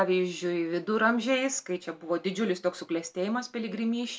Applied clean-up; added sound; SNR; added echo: none; none; none; none.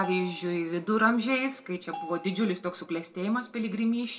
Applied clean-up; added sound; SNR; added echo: none; Bell; 14 dB; reverberation time 0.9 s.